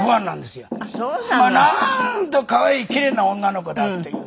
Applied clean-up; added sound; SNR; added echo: none; Thump, thud; 15 dB; none.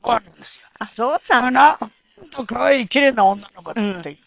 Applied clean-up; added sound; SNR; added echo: neural separator model SepFormer WHAM!.